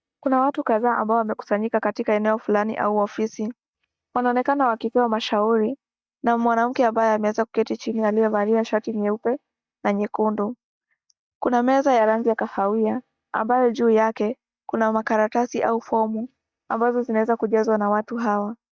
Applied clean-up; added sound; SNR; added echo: neural mask model DeepFilterNet 3.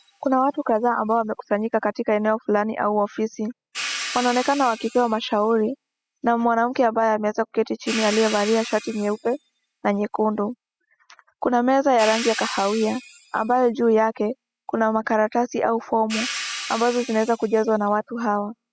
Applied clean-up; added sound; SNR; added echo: classical method spectral subtraction.